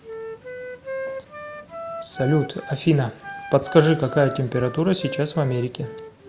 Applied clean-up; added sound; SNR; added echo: none; Wind instrument, woodwind instrument; 12 dB; none.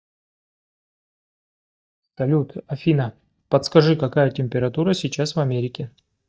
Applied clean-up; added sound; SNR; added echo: neural mask model DeepFilterNet 3.